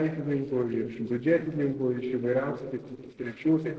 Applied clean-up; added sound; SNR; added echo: neural separator model SepFormer DNS4.